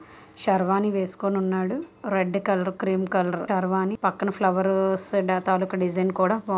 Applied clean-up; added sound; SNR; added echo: none; none; none; none.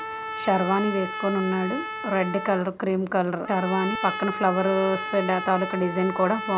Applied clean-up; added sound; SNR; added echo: none; Trumpet; 8 dB; none.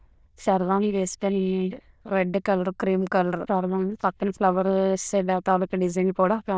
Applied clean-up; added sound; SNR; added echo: neural diffusion model UNIVERSE++.